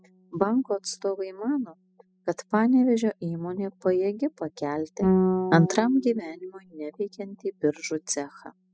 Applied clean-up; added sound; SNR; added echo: classical method spectral subtraction.